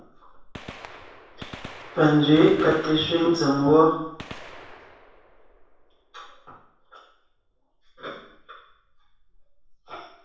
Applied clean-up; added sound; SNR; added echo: none; Gunshot, gunfire; 19 dB; reverberation time 0.7 s.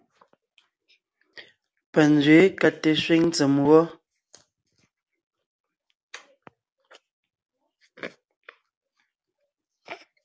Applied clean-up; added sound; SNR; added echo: none; none; none; none.